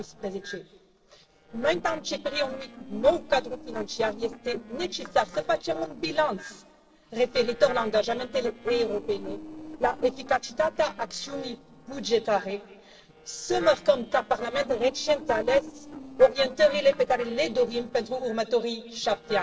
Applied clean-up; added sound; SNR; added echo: neural separator model SepFormer DNS4.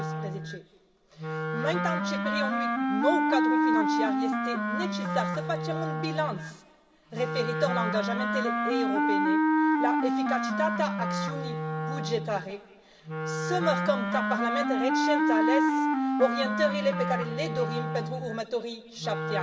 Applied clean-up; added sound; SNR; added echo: none; Wind instrument, woodwind instrument; -4 dB; reverberation time 2.4 s.